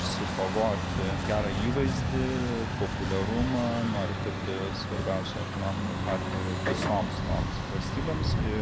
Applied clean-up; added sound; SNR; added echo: none; Truck; -2 dB; none.